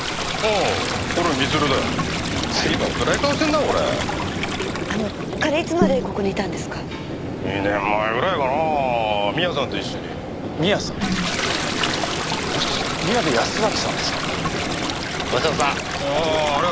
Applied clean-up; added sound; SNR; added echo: none; Toilet flush; 4 dB; none.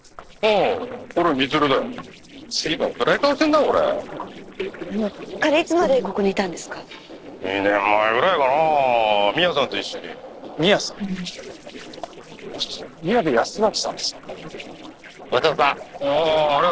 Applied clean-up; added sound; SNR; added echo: neural separator model SepFormer DNS4.